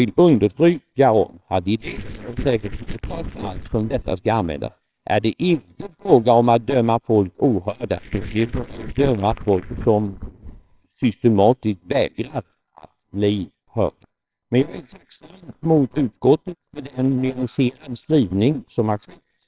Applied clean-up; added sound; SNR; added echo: neural separator model SepFormer WHAMR!.